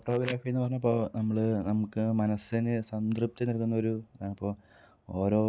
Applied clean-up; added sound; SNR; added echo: none; none; none; none.